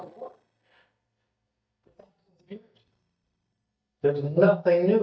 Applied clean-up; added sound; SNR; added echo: neural mask model DeepFilterNet 3.